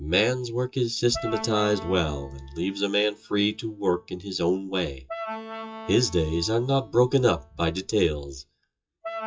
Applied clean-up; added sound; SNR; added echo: classical method WPE with log-MMSE.